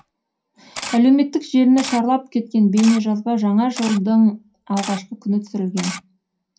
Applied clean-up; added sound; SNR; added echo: none; Camera; 17 dB; reverberation time 0.3 s.